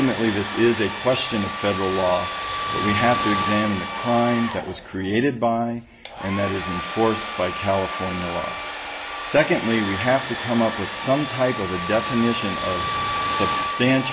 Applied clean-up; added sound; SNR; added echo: none; Domestic sounds, home sounds; 4 dB; none.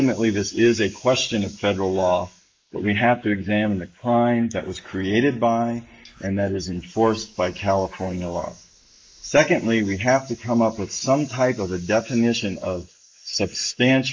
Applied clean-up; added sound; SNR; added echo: neural mask model Resemble Enhance denoiser.